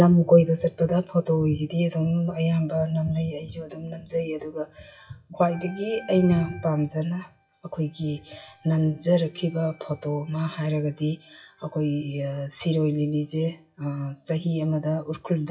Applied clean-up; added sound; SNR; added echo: classical method WPE with log-MMSE.